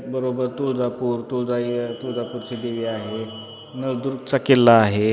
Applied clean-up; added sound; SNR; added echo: none; none; none; none.